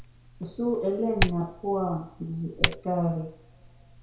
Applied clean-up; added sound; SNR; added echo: none; Typing; 3 dB; reverberation time 0.6 s.